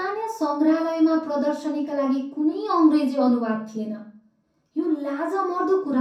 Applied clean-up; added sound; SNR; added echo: none; none; none; reverberation time 0.6 s.